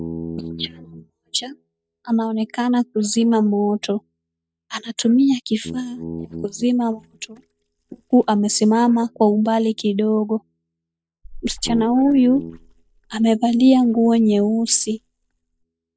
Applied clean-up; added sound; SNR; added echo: neural mask model DeepFilterNet 3.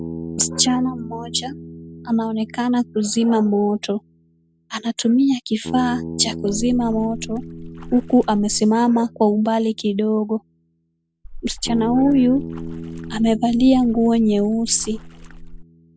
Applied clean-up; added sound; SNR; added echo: none; Bass guitar + Splash, splatter; 13 dB; none.